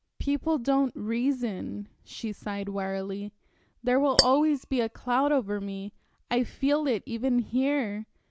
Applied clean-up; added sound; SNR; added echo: neural mask model Resemble Enhance denoiser.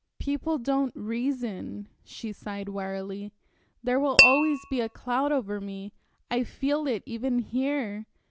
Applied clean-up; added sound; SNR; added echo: none; Tap / Glass; -5 dB; none.